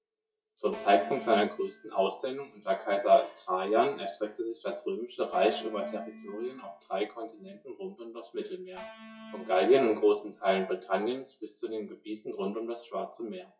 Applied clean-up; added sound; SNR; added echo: classical method WPE with log-MMSE.